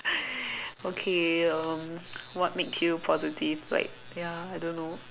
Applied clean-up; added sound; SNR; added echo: none; none; none; none.